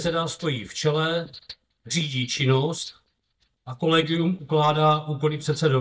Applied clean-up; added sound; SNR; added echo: neural mask model DeepFilterNet 3.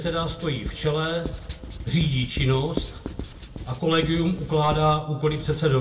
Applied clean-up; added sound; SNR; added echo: none; Writing; 10 dB; reverberation time 0.2 s.